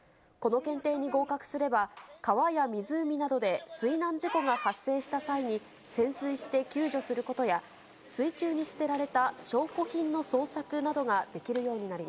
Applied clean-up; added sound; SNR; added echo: none; none; none; none.